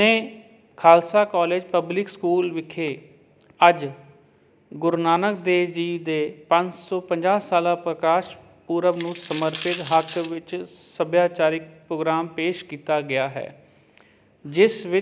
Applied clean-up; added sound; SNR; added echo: none; Coin (dropping); 5 dB; none.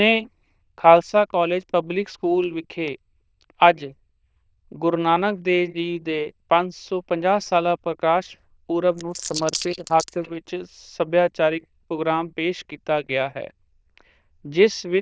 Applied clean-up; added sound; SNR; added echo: neural diffusion model UNIVERSE++.